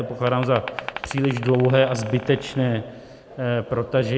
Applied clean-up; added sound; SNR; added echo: none; Glass; 14 dB; none.